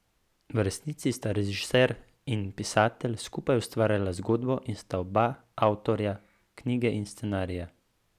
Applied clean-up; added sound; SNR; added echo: none; none; none; none.